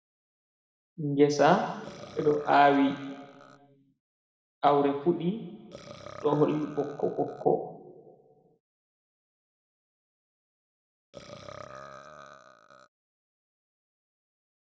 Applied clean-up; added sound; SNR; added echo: none; Burping, eructation; 19 dB; reverberation time 1.4 s.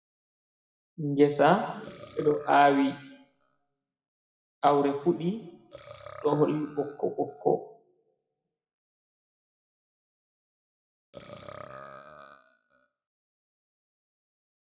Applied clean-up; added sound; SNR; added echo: classical method WPE with log-MMSE.